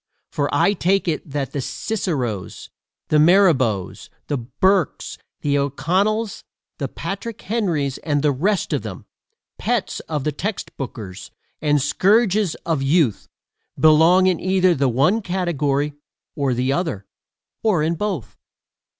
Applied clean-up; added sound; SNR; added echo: none; none; none; none.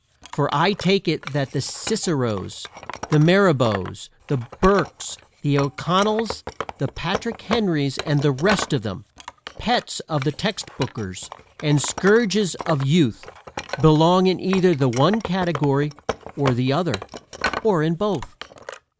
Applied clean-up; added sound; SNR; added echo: none; Wood; 13 dB; none.